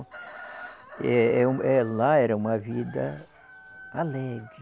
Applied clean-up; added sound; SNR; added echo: none; Chicken, rooster; 19 dB; none.